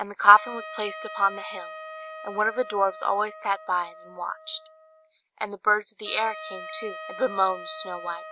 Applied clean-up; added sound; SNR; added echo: none; Trumpet; 14 dB; none.